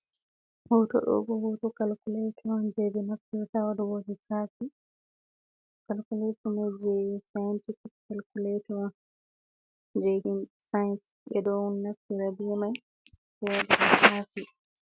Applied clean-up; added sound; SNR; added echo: none; none; none; none.